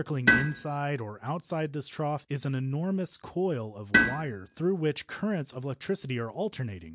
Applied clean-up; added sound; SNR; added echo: none; Tools; 1 dB; none.